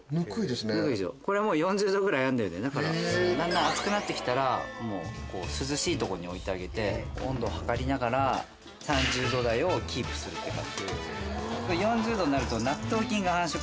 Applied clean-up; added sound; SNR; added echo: none; none; none; none.